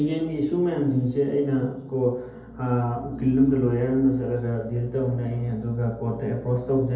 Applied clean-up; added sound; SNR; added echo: none; none; none; reverberation time 2.2 s.